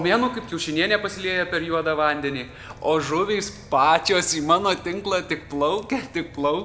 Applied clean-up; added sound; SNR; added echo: none; none; none; none.